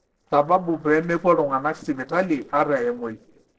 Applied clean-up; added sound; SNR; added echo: neural separator model SepFormer DNS4.